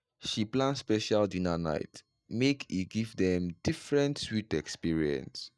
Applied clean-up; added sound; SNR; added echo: neural mask model DeepFilterNet 3.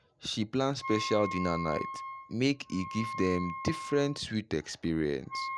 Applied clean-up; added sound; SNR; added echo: none; Wind instrument, woodwind instrument; 9 dB; none.